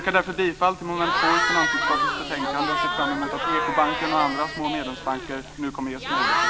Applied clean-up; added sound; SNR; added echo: none; Crowd / Cheering; 0 dB; none.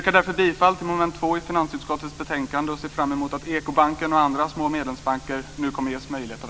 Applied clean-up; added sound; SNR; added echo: none; none; none; none.